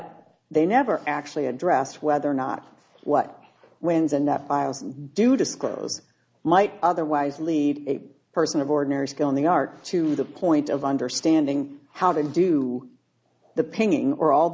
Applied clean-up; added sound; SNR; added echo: none; none; none; none.